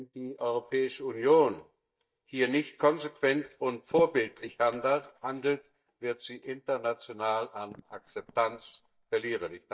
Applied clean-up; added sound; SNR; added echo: neural mask model DeepFilterNet 3.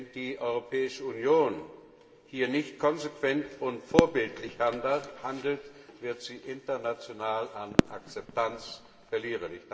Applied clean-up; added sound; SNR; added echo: none; Fireworks; 2 dB; reverberation time 2.8 s.